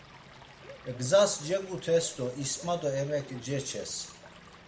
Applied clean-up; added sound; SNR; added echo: none; Stream / Liquid + Cricket / Bird; 18 dB; none.